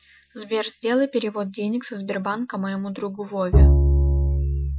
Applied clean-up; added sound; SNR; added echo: classical method Wiener filter.